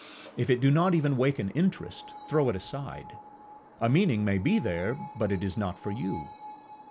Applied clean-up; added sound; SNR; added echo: none; Screech; 18 dB; none.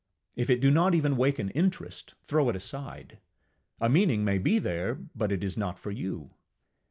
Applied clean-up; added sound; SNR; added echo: none; none; none; none.